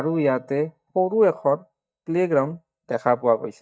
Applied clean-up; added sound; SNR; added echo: neural mask model DeepFilterNet 3.